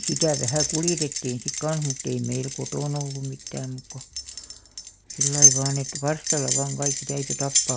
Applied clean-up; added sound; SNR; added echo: none; Keys jangling; -2 dB; none.